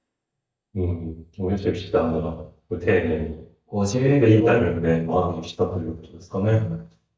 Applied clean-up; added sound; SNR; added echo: neural mask model DeepFilterNet 3.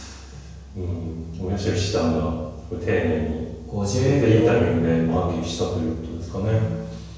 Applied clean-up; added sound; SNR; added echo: none; Musical instrument; 18 dB; reverberation time 1.0 s.